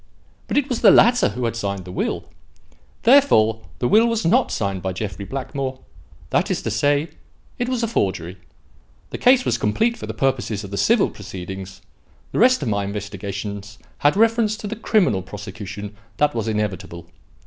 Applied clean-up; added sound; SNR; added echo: none; none; none; none.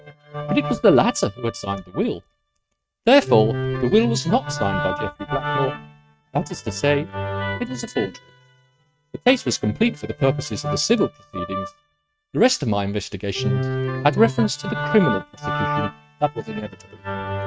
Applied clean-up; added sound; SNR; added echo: neural mask model RNNoise.